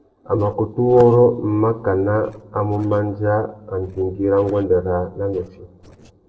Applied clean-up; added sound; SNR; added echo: neural separator model SepFormer DNS4.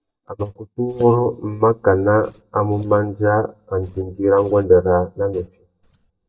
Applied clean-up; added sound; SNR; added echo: neural mask model DeepFilterNet 3.